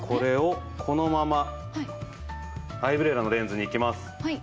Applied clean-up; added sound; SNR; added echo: none; none; none; none.